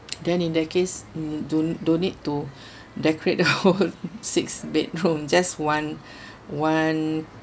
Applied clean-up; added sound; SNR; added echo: none; none; none; none.